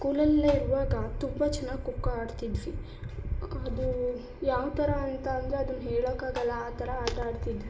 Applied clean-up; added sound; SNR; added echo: none; Tap; 15 dB; reverberation time 0.4 s.